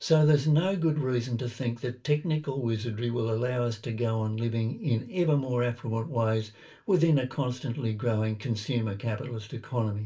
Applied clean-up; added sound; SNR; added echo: none; none; none; reverberation time 0.2 s.